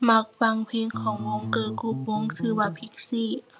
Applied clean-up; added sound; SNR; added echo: none; Bass guitar; 7 dB; none.